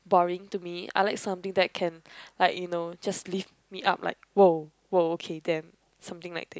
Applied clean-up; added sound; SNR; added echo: none; none; none; none.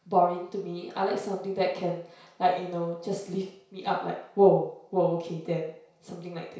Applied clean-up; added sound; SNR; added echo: none; none; none; reverberation time 0.6 s.